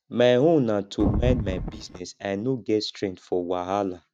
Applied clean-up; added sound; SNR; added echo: neural mask model RNNoise.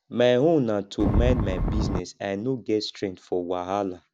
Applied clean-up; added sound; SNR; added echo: none; Wind; -2 dB; none.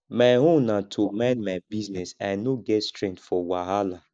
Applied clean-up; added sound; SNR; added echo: neural mask model Resemble Enhance denoiser.